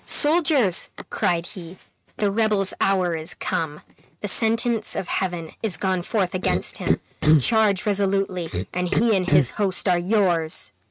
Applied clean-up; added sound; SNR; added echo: neural mask model RNNoise.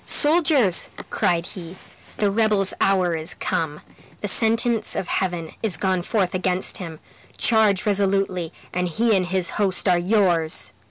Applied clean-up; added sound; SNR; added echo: none; none; none; none.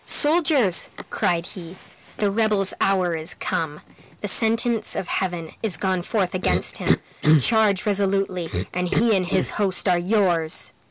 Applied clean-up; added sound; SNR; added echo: neural mask model Resemble Enhance denoiser.